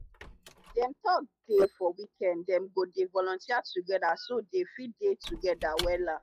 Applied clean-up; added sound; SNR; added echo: classical method log-MMSE.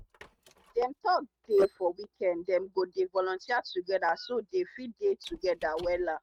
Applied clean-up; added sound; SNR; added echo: neural mask model RNNoise.